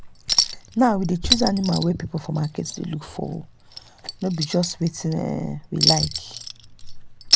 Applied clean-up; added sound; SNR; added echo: none; Chink, clink; 2 dB; none.